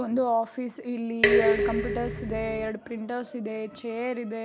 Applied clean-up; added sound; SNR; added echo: none; Dishes, pots, and pans; -5 dB; none.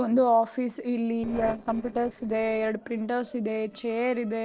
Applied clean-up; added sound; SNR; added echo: neural separator model SepFormer DNS4.